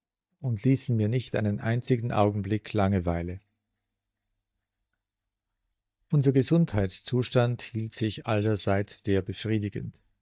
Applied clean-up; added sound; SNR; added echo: neural mask model DeepFilterNet 3.